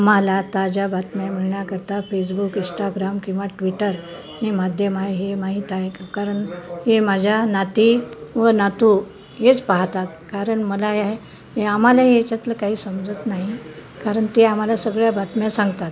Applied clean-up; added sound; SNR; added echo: none; none; none; none.